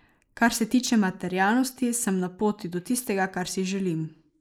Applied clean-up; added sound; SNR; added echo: neural mask model Resemble Enhance denoiser.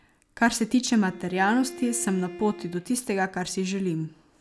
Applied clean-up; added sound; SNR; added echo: none; Bowed string instrument; 16 dB; none.